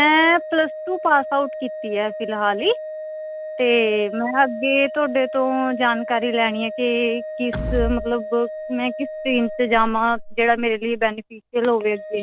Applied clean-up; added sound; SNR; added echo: none; Organ + Door / Wood; 10 dB; none.